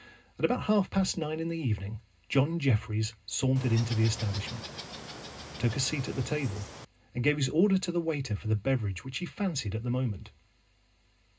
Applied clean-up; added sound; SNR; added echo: none; Water / Bird; 12 dB; reverberation time 0.2 s.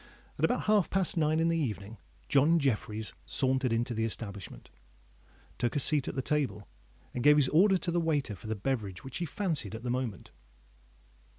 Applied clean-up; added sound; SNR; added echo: none; none; none; none.